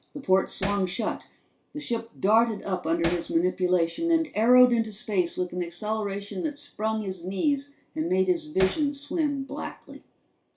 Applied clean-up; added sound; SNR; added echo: none; Hammer; 9 dB; reverberation time 0.3 s.